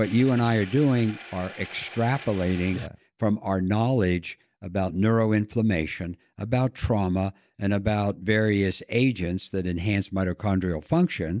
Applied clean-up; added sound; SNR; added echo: none; Engine; 18 dB; none.